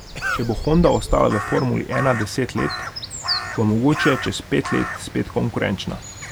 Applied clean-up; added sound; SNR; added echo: none; Cough + Crow; 7 dB; none.